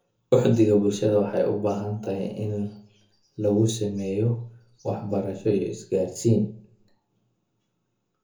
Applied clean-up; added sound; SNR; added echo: none; none; none; reverberation time 0.7 s.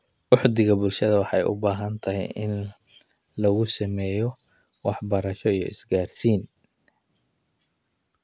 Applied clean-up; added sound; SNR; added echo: none; none; none; none.